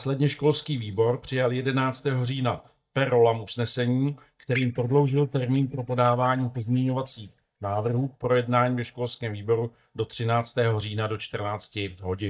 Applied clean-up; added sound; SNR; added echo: neural mask model DeepFilterNet 3.